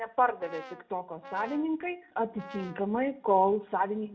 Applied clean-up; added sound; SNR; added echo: none; Brass instrument; 17 dB; reverberation time 0.3 s.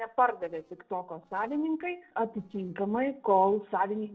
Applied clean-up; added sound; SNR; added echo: neural separator model SepFormer DNS4.